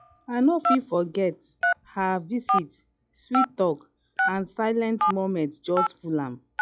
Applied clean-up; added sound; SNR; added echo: classical method log-MMSE.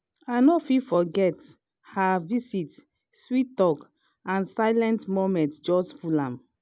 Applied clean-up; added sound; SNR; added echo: none; none; none; none.